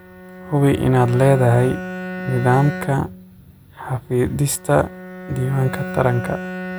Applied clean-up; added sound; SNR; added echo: none; Bowed string instrument; 11 dB; none.